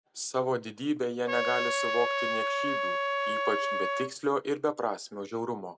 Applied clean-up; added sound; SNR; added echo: none; Trumpet; -1 dB; none.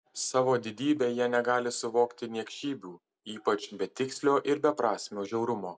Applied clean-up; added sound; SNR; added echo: none; none; none; none.